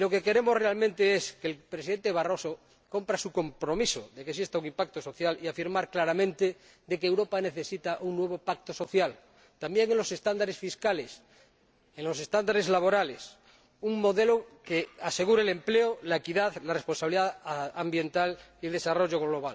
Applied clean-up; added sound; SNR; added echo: none; none; none; none.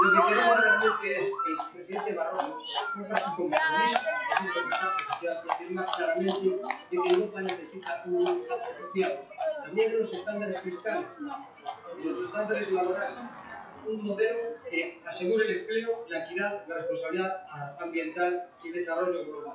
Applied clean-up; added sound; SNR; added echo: classical method WPE with log-MMSE.